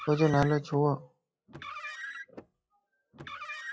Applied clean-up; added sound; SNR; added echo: classical method log-MMSE.